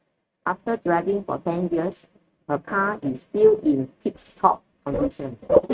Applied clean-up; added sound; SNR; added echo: neural mask model RNNoise.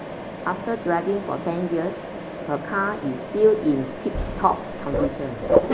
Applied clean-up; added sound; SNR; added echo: none; Mechanisms; 3 dB; none.